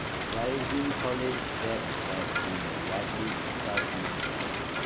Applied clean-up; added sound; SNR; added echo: none; Rain; -4 dB; none.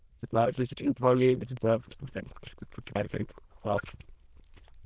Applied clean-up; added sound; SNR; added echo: neural diffusion model UNIVERSE++.